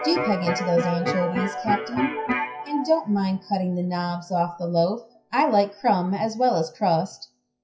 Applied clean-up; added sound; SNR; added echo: classical method WPE with log-MMSE.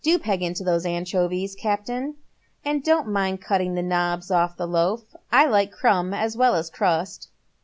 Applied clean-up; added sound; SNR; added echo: none; none; none; none.